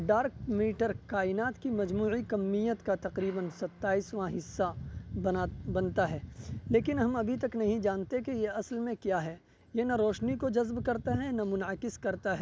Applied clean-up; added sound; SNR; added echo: none; none; none; none.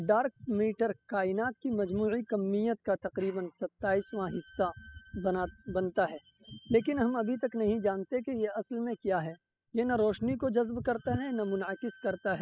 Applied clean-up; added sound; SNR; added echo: classical method spectral subtraction.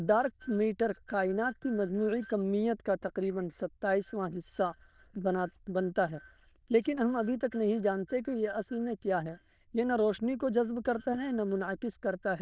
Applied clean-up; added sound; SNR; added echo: neural diffusion model UNIVERSE++.